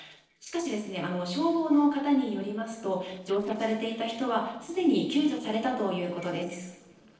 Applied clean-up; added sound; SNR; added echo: neural separator model SepFormer DNS4.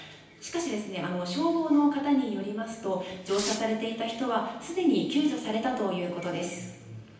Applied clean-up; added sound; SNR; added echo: none; Fireworks; 10 dB; reverberation time 0.9 s.